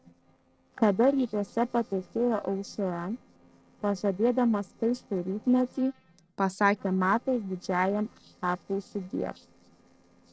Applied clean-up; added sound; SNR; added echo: neural separator model SepFormer DNS4.